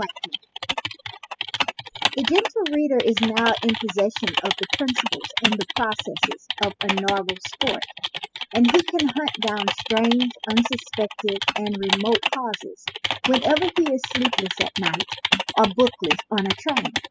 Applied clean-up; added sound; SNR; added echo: classical method spectral subtraction.